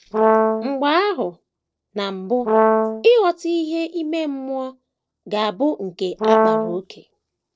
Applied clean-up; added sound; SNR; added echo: neural separator model SepFormer DNS4.